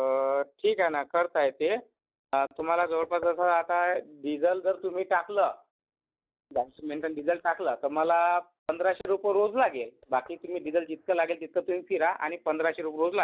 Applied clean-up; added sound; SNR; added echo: neural mask model DeepFilterNet 3.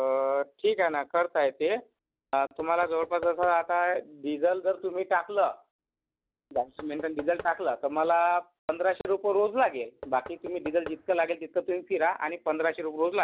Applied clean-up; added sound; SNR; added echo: none; Knock / Wood; 19 dB; none.